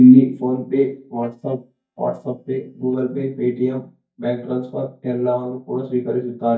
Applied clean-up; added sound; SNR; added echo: neural mask model DeepFilterNet 3.